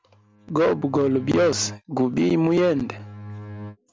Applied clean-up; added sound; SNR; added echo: none; Bowed string instrument; 16 dB; none.